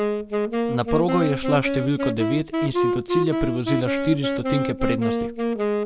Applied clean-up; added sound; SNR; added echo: none; Wind instrument, woodwind instrument; -1 dB; none.